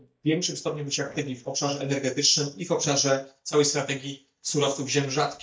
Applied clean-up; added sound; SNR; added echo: neural mask model DeepFilterNet 3.